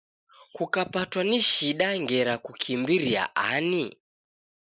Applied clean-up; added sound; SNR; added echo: none; none; none; none.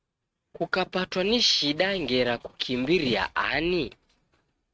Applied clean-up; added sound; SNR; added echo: neural mask model RNNoise.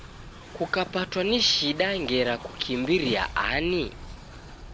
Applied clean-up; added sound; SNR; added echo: none; Train; 14 dB; none.